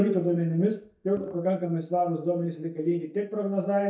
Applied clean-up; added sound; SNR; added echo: neural mask model DeepFilterNet 3.